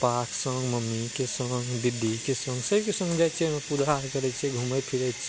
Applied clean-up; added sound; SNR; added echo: none; Hiss; 10 dB; none.